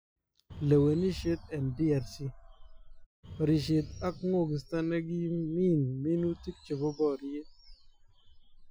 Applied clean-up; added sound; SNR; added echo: classical method Wiener filter.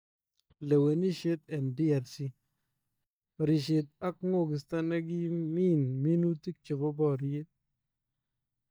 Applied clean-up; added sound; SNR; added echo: neural mask model DeepFilterNet 3.